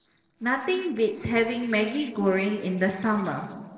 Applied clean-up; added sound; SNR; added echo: neural separator model SepFormer DNS4.